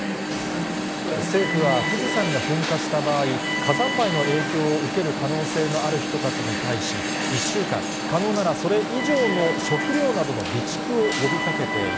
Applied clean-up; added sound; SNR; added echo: none; Alarm; 1 dB; none.